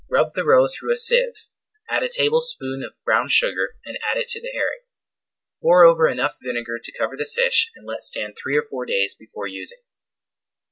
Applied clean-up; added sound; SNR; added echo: none; none; none; none.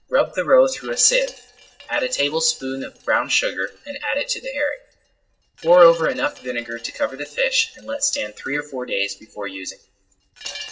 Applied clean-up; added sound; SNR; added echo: neural separator model SepFormer DNS4.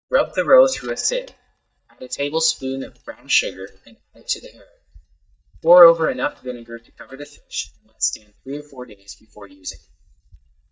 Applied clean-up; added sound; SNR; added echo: neural mask model DeepFilterNet 3.